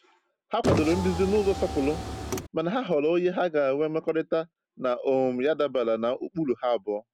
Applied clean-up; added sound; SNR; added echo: none; Car; 3 dB; none.